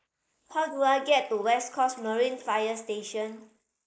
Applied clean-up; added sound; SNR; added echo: neural mask model Resemble Enhance denoiser.